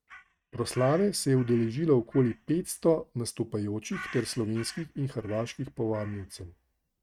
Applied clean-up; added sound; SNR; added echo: neural mask model RNNoise.